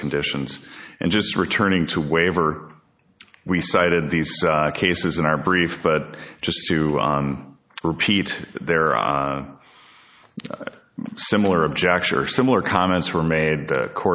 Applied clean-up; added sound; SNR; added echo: none; none; none; none.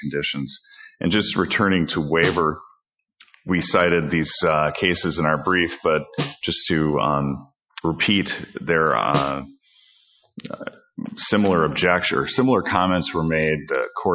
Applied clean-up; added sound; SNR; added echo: classical method Wiener filter.